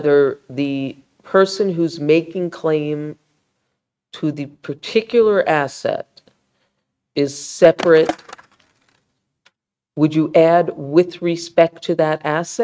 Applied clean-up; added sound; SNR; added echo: neural mask model RNNoise.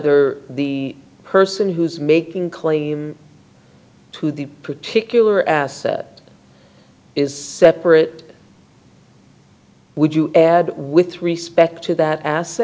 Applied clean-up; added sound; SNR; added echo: none; none; none; none.